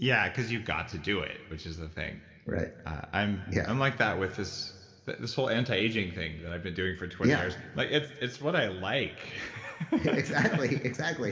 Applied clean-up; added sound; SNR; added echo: none; none; none; reverberation time 1.7 s.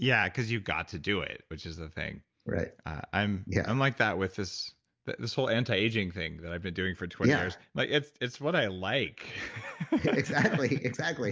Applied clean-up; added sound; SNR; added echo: none; none; none; none.